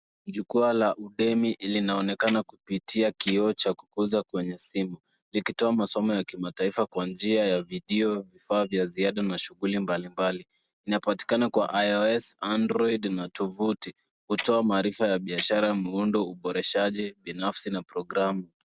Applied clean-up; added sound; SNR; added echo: none; Clock; 15 dB; none.